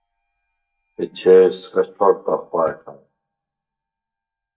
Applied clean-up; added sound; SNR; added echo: neural mask model DeepFilterNet 3.